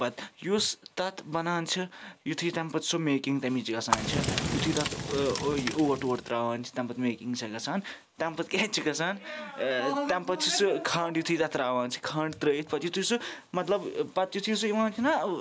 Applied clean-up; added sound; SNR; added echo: none; Fire; 3 dB; none.